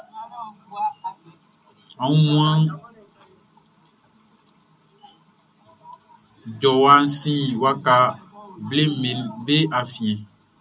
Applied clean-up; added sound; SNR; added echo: none; none; none; reverberation time 0.4 s.